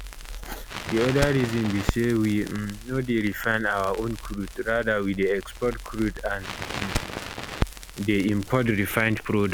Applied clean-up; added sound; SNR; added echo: none; Crackle; 8 dB; none.